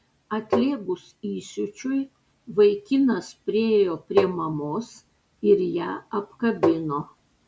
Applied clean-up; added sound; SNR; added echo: none; Tap; 1 dB; none.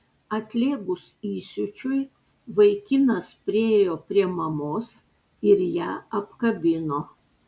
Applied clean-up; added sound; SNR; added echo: none; none; none; none.